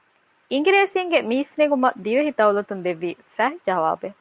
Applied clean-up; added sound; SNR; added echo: none; none; none; none.